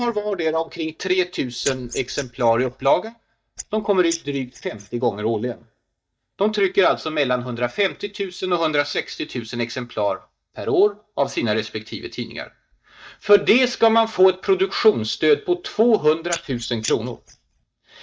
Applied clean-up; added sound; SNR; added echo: neural mask model DeepFilterNet 3.